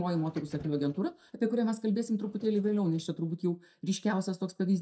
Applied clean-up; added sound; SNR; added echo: neural mask model DeepFilterNet 3.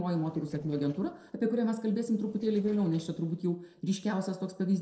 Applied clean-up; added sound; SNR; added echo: neural separator model SepFormer DNS4.